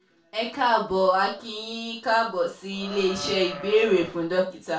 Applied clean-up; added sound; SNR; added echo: none; Livestock, farm animals, working animals; 12 dB; reverberation time 0.3 s.